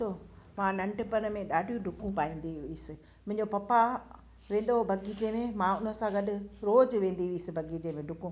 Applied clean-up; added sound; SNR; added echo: none; none; none; none.